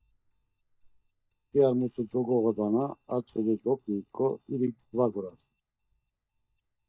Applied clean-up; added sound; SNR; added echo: neural mask model DeepFilterNet 3.